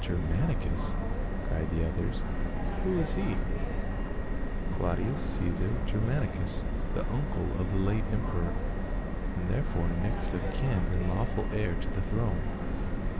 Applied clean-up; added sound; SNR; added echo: none; Subway, metro, underground; -3 dB; none.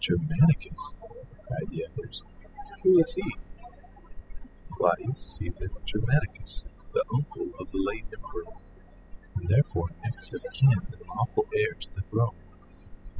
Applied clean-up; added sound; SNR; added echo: classical method spectral subtraction.